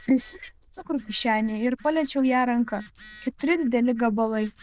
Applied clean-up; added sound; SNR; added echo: neural diffusion model UNIVERSE++.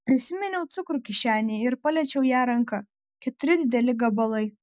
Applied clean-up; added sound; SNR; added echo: none; none; none; none.